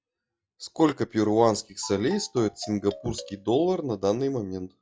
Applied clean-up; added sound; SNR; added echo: classical method log-MMSE.